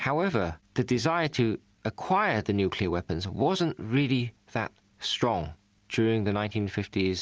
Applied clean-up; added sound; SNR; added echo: none; none; none; none.